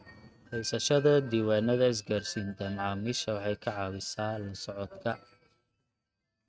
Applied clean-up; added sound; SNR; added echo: neural mask model RNNoise.